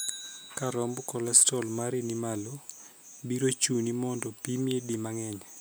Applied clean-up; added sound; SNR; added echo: none; Bicycle; 20 dB; none.